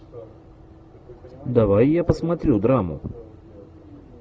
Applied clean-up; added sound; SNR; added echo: none; none; none; none.